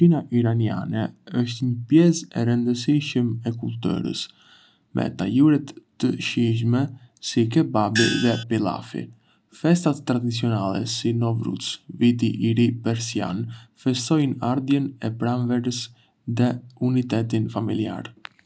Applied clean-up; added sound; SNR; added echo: none; Gong; 3 dB; none.